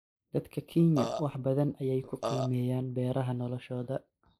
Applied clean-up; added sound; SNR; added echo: neural mask model Resemble Enhance denoiser.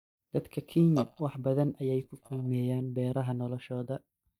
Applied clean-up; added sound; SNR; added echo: neural mask model DeepFilterNet 3.